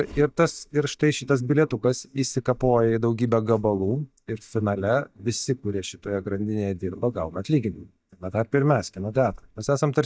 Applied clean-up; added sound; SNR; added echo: neural mask model DeepFilterNet 3.